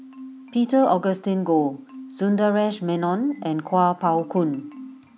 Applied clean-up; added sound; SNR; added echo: none; Marimba, xylophone; 19 dB; none.